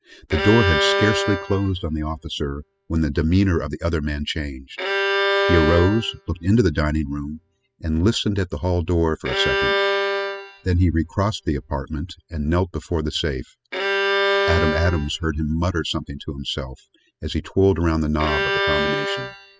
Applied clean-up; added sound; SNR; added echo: classical method spectral subtraction.